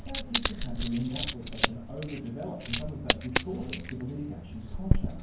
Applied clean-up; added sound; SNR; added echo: none; Coin (dropping); -5 dB; reverberation time 0.9 s.